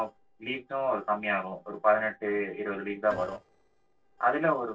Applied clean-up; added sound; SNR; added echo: neural separator model SepFormer DNS4.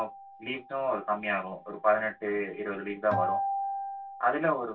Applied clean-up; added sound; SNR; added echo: none; Acoustic guitar; 7 dB; reverberation time 0.2 s.